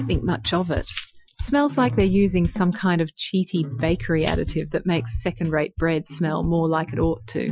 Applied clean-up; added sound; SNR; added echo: classical method Wiener filter.